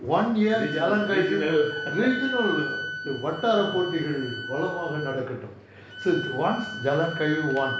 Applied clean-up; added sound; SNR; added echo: none; Wind instrument, woodwind instrument; 9 dB; none.